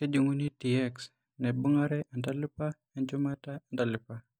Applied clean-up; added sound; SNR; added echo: none; none; none; none.